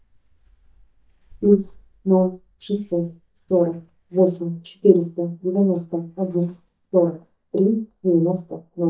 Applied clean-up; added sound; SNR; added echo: neural mask model DeepFilterNet 3.